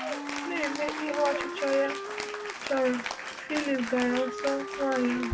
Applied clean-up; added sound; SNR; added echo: none; Applause / Cheering + Wind instrument, woodwind instrument; 5 dB; none.